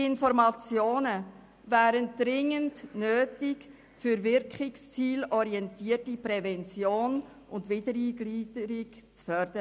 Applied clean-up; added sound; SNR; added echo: none; none; none; none.